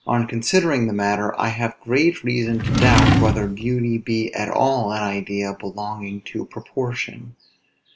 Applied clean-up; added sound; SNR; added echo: none; Drawer open or close; -4 dB; none.